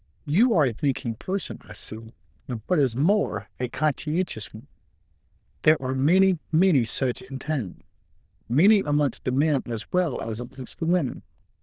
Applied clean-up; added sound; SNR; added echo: neural diffusion model UNIVERSE++.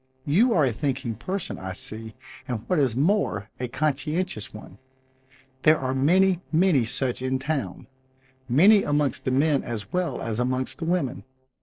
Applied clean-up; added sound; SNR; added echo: neural separator model SepFormer DNS4.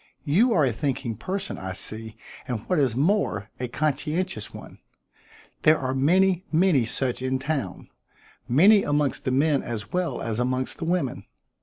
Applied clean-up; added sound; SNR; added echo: none; none; none; none.